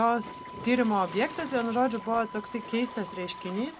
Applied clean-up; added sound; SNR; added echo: none; Wind instrument, woodwind instrument + Waves, surf; 13 dB; none.